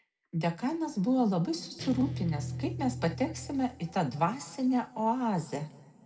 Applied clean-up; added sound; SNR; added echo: none; Guitar; 9 dB; reverberation time 1.8 s.